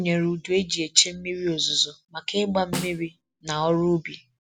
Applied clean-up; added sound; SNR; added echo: none; Snare drum; 9 dB; none.